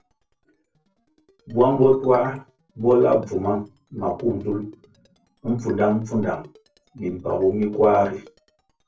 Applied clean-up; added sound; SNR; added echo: neural separator model SepFormer DNS4.